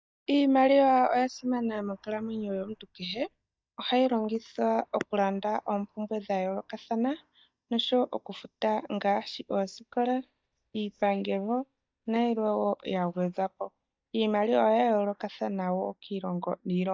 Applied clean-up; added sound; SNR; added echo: neural mask model DeepFilterNet 3.